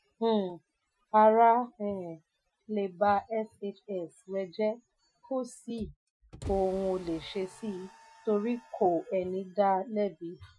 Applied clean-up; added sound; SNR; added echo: classical method Wiener filter.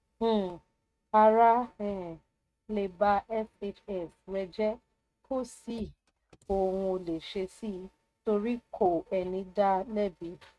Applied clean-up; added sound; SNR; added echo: neural mask model RNNoise.